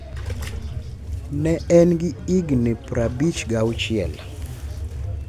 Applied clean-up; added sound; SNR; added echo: none; none; none; none.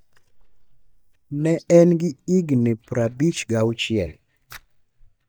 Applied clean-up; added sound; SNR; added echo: neural mask model DeepFilterNet 3.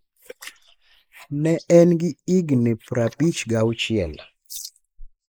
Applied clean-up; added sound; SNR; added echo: neural mask model Resemble Enhance denoiser.